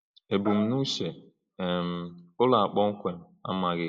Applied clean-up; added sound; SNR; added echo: neural mask model Resemble Enhance denoiser.